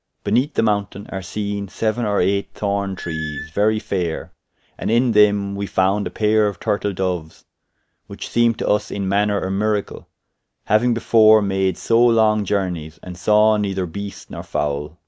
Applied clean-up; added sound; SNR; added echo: none; Squeak / Screech; 15 dB; none.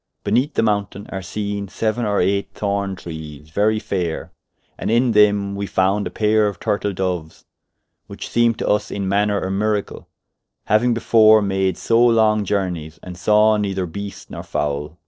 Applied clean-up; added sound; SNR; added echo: neural separator model SepFormer DNS4.